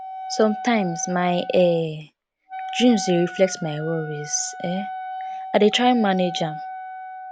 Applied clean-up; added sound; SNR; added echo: none; Wind instrument, woodwind instrument; 11 dB; none.